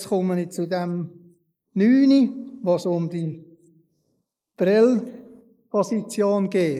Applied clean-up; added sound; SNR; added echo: neural mask model Resemble Enhance denoiser.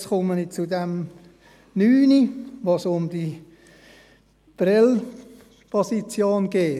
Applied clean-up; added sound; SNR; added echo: none; none; none; none.